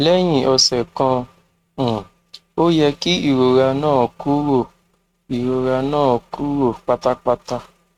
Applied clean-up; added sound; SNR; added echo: neural mask model RNNoise.